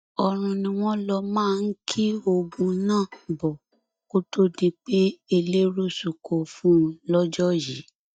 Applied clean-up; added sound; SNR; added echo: neural mask model DeepFilterNet 3.